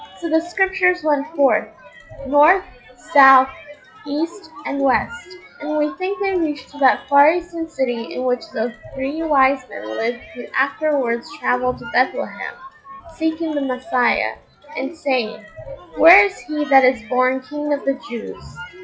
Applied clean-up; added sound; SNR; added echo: classical method log-MMSE.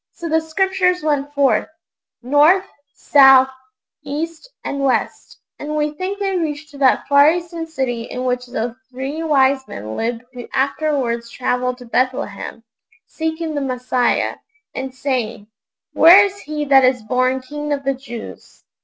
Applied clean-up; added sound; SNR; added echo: none; none; none; none.